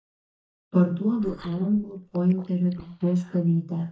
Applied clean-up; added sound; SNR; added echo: neural mask model DeepFilterNet 3.